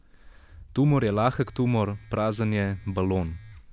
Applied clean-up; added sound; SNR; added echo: none; Wind + Domestic sounds, home sounds; 20 dB; none.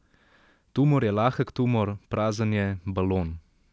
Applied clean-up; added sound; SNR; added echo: none; none; none; none.